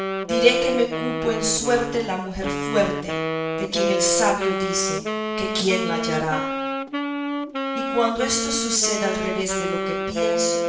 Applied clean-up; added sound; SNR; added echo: none; Wind instrument, woodwind instrument; 1 dB; reverberation time 0.6 s.